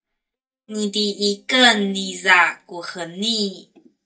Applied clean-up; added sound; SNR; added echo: neural mask model DeepFilterNet 3.